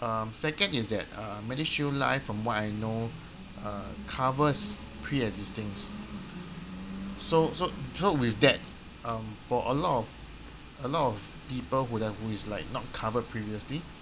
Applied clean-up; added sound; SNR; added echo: none; none; none; none.